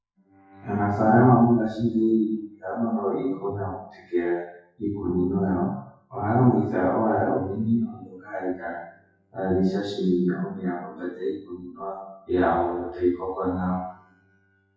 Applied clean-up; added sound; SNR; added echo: classical method WPE with log-MMSE.